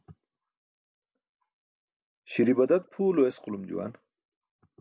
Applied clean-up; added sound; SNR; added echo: none; none; none; none.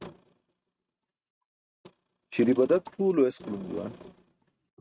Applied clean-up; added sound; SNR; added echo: neural mask model RNNoise.